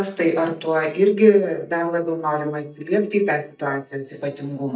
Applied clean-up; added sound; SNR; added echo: neural mask model DeepFilterNet 3.